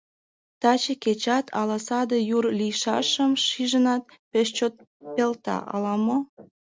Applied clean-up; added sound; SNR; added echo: neural separator model SepFormer DNS4.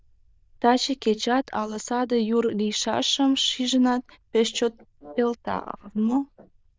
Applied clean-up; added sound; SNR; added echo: neural diffusion model UNIVERSE++.